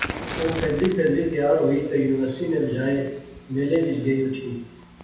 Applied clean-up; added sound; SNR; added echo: none; Fire; 13 dB; reverberation time 0.8 s.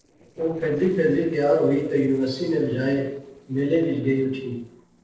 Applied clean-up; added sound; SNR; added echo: neural separator model SepFormer DNS4.